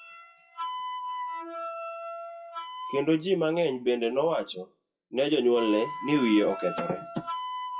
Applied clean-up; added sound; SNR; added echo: classical method WPE with log-MMSE.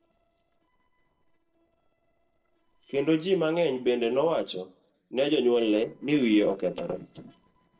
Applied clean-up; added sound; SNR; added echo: neural separator model SepFormer DNS4.